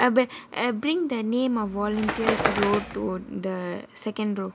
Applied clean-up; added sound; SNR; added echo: none; Bird; 4 dB; none.